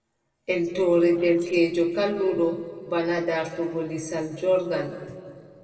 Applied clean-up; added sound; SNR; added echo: neural separator model SepFormer DNS4.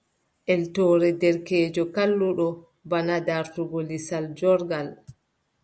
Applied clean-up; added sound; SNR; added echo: none; none; none; none.